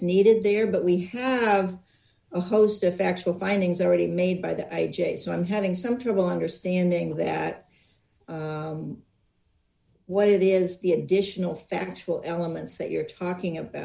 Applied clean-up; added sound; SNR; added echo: none; none; none; none.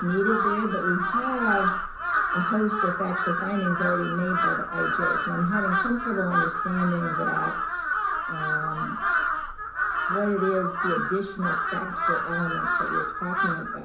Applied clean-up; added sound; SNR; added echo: none; Crow; -2 dB; reverberation time 0.5 s.